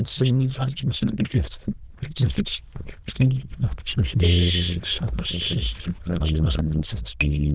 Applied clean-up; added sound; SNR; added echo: neural diffusion model UNIVERSE++.